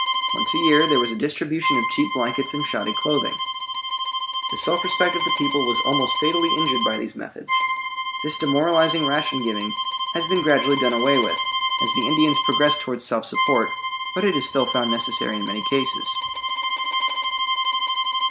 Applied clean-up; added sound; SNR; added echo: none; Bowed string instrument; -1 dB; none.